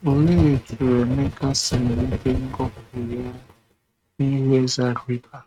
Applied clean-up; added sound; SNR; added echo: neural mask model RNNoise.